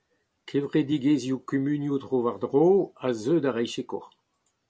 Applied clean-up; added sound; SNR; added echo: none; none; none; none.